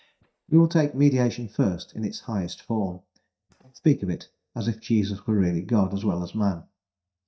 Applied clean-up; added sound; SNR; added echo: neural mask model DeepFilterNet 3.